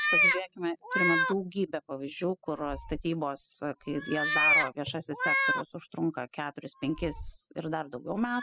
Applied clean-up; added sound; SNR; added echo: classical method spectral subtraction.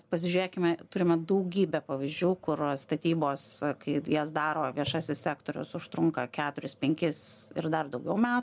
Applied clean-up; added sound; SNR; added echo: none; none; none; none.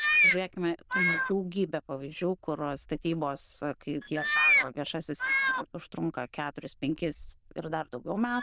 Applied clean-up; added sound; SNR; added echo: neural diffusion model UNIVERSE++.